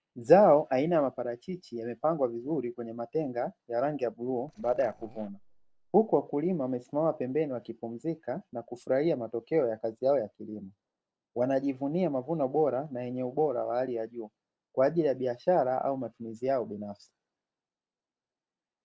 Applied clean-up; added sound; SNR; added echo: neural separator model SepFormer DNS4.